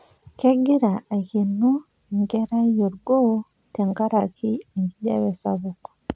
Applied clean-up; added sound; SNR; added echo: none; none; none; none.